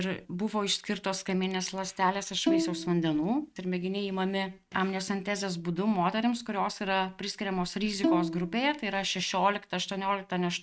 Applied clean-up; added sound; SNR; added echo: neural mask model RNNoise.